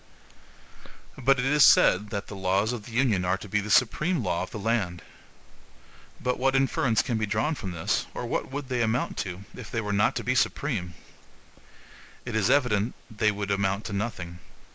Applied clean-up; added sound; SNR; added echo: neural mask model Resemble Enhance denoiser.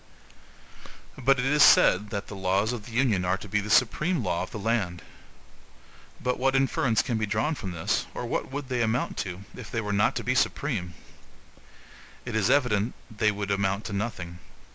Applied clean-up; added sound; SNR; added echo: none; none; none; none.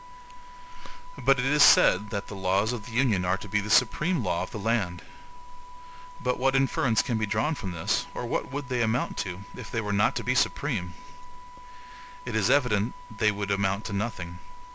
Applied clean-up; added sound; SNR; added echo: none; Wind instrument, woodwind instrument; 18 dB; none.